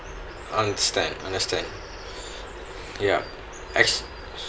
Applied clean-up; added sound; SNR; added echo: none; Bird vocalization, bird call, bird song; 14 dB; none.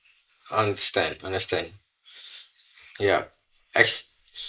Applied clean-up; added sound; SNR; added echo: neural mask model Resemble Enhance denoiser.